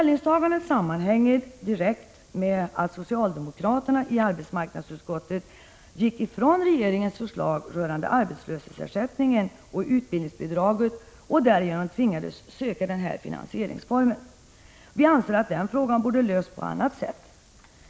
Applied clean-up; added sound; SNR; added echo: none; none; none; none.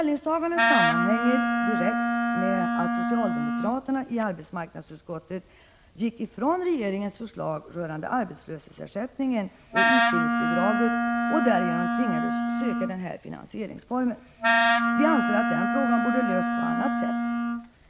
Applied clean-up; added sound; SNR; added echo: none; Wind instrument, woodwind instrument; -4 dB; none.